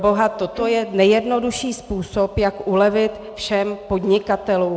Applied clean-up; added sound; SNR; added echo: none; Bowed string instrument; 17 dB; none.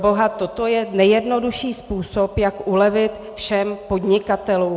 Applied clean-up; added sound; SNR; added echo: none; none; none; none.